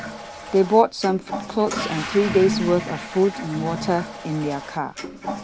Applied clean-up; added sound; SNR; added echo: none; Toilet flush / Water; 8 dB; none.